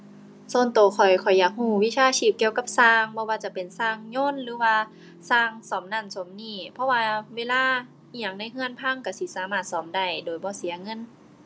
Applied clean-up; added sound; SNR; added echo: none; none; none; none.